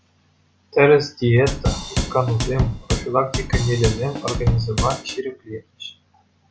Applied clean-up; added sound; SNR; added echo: none; Drum / Drum kit; 2 dB; none.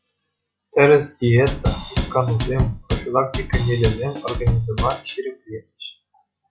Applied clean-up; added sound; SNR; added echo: classical method log-MMSE.